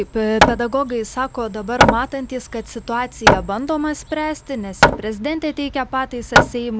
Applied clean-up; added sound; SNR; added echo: none; Hammer; -2 dB; none.